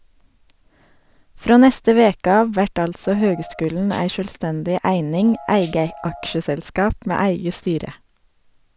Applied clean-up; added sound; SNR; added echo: none; Piano + Rattle (instrument); 18 dB; none.